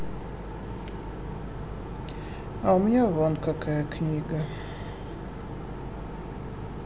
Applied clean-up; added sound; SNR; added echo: none; none; none; none.